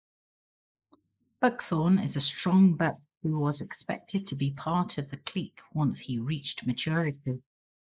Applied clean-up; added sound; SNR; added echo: neural mask model Resemble Enhance denoiser.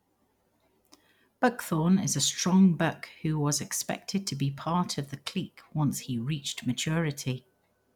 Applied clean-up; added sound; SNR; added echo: none; none; none; none.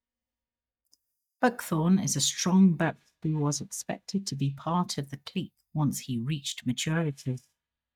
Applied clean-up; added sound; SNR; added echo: neural mask model DeepFilterNet 3.